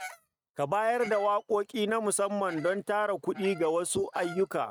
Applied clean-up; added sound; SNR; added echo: neural mask model RNNoise.